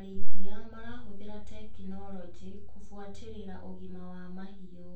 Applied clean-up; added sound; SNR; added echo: none; none; none; reverberation time 0.3 s.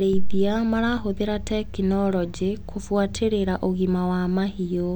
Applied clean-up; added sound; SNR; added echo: none; none; none; none.